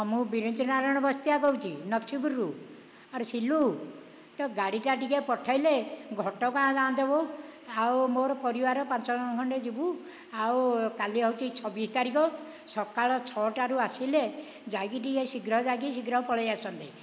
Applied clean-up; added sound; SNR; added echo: none; none; none; none.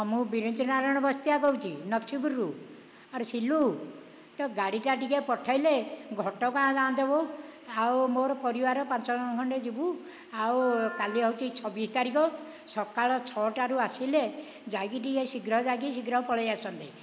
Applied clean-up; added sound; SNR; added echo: none; Wind instrument, woodwind instrument; 14 dB; none.